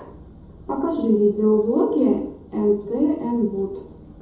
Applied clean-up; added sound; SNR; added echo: none; none; none; reverberation time 2.6 s.